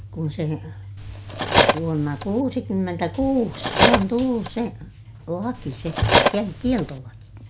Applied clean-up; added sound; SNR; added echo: none; Cutlery, silverware; -2 dB; none.